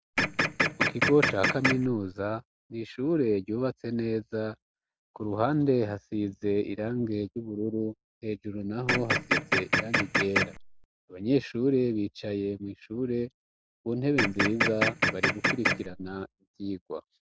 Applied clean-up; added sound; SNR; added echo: none; Printer; -2 dB; none.